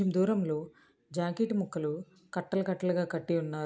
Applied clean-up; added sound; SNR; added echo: none; none; none; none.